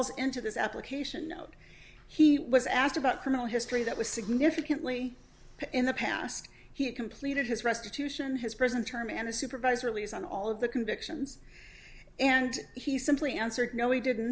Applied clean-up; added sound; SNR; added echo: none; none; none; none.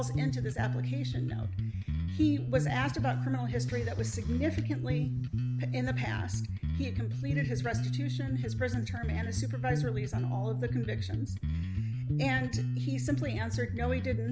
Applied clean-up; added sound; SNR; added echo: none; Bass guitar; -4 dB; none.